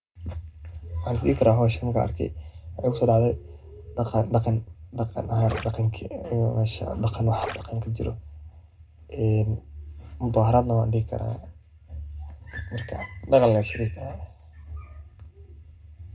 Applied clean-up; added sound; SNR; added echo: none; Gurgling; 13 dB; reverberation time 0.2 s.